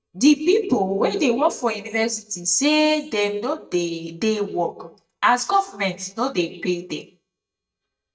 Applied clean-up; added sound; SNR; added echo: neural mask model DeepFilterNet 3.